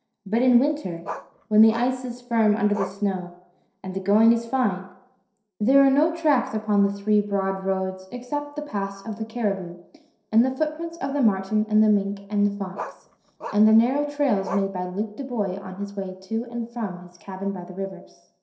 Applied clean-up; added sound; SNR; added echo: neural separator model SepFormer DNS4.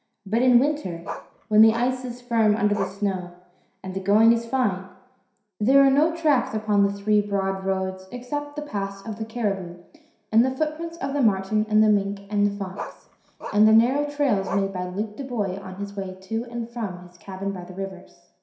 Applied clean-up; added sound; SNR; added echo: none; Bark; 14 dB; reverberation time 0.7 s.